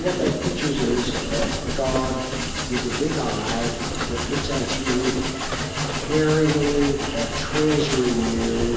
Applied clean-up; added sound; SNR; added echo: none; Train; 2 dB; reverberation time 1.0 s.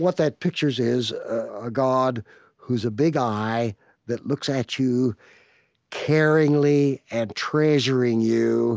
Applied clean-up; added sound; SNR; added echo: none; none; none; none.